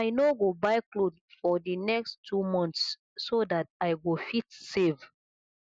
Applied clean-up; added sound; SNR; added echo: none; none; none; none.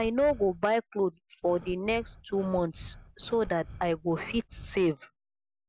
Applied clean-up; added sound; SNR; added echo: none; Breathing; 17 dB; none.